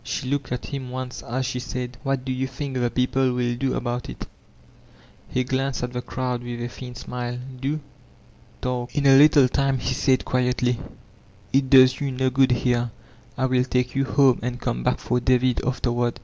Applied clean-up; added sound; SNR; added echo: none; none; none; none.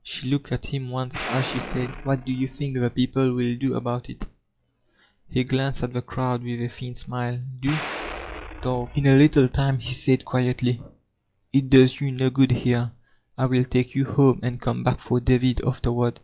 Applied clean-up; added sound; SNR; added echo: classical method log-MMSE.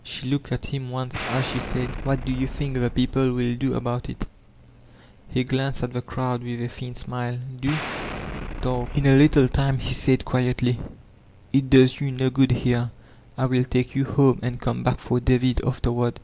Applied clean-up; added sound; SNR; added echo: none; Explosion; 10 dB; none.